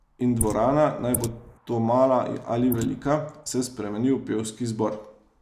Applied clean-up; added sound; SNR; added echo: neural mask model Resemble Enhance denoiser.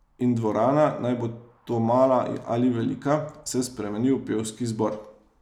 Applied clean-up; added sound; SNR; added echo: none; none; none; none.